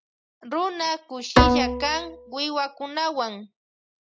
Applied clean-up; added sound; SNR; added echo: none; Bowed string instrument; -5 dB; none.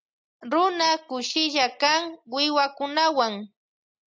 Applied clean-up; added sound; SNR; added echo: none; none; none; none.